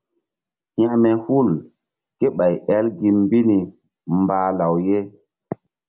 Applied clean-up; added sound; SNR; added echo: none; none; none; none.